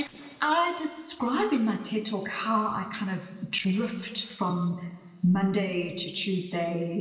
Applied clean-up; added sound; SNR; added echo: neural separator model SepFormer DNS4.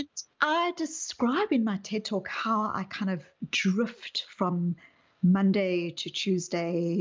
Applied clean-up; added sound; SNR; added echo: none; none; none; none.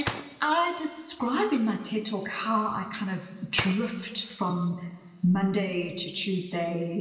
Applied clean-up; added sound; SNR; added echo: none; Gunshot, gunfire; 15 dB; reverberation time 1.4 s.